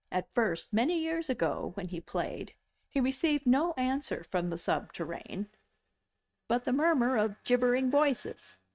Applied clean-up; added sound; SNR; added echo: neural mask model RNNoise.